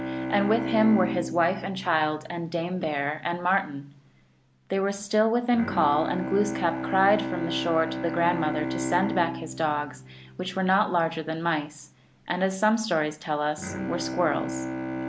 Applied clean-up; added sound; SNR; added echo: none; Bowed string instrument; 7 dB; none.